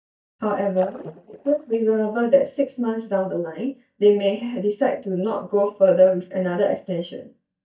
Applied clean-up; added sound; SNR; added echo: neural mask model DeepFilterNet 3.